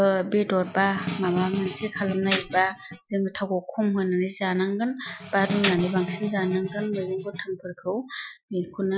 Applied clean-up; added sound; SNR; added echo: classical method Wiener filter.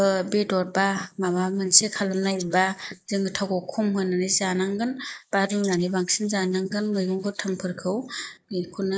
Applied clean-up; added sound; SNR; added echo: neural mask model Resemble Enhance denoiser.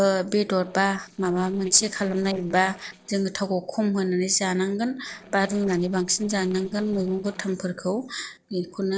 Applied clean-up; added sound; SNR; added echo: neural separator model SepFormer DNS4.